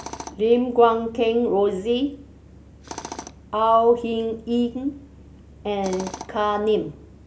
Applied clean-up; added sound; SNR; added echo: none; Tools; 19 dB; none.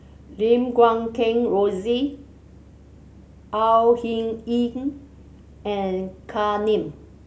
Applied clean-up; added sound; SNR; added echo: none; none; none; none.